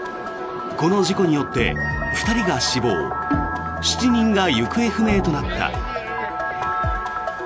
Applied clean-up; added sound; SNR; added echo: none; Bowed string instrument; 13 dB; none.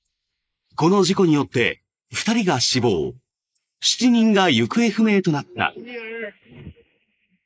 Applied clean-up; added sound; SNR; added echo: neural mask model Resemble Enhance denoiser.